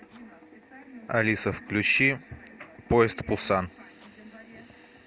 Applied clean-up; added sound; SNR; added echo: none; none; none; none.